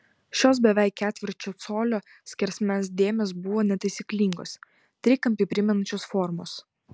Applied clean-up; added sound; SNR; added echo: none; none; none; none.